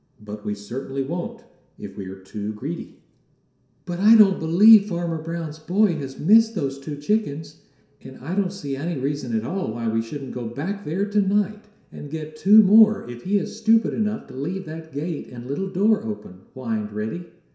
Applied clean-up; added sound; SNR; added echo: none; none; none; reverberation time 0.7 s.